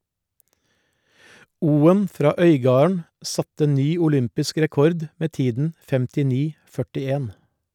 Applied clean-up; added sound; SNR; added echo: none; none; none; none.